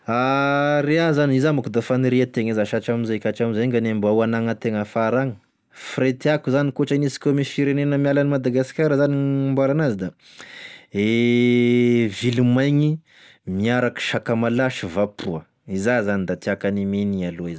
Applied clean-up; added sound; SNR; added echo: none; none; none; none.